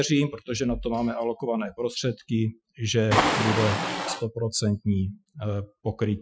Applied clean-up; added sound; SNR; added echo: classical method Wiener filter.